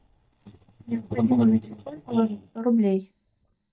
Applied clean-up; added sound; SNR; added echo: neural mask model DeepFilterNet 3.